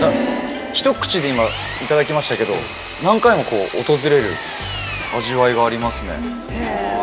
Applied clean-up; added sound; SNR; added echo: none; Engine; 9 dB; none.